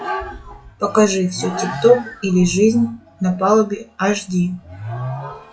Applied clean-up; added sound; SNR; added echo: classical method WPE with log-MMSE.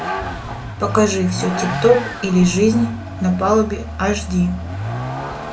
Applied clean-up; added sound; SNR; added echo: none; Vehicle; 7 dB; reverberation time 0.2 s.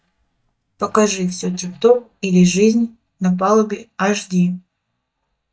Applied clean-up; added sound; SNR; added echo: neural mask model DeepFilterNet 3.